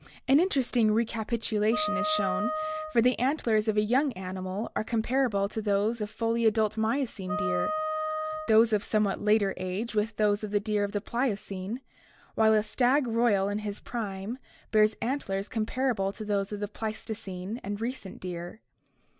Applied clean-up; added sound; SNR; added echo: none; Wind instrument, woodwind instrument; 5 dB; none.